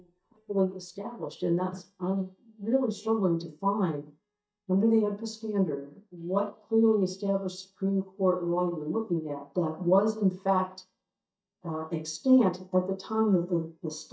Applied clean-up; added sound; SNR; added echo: neural mask model DeepFilterNet 3.